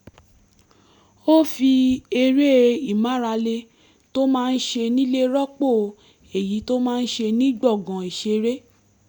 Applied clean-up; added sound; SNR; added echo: none; none; none; none.